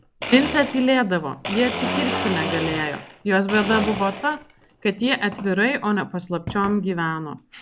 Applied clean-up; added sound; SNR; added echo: none; Domestic sounds, home sounds; 8 dB; none.